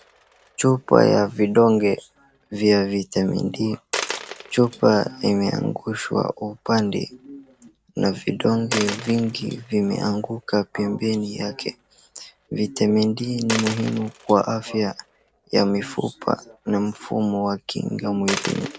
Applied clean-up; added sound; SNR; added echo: none; Coin (dropping); 15 dB; none.